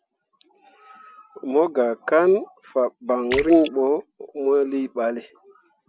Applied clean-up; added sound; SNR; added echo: none; Splash, splatter; 15 dB; none.